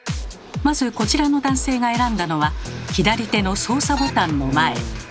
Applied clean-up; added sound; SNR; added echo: none; none; none; none.